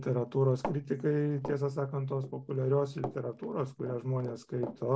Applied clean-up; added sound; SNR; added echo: none; Run; 14 dB; none.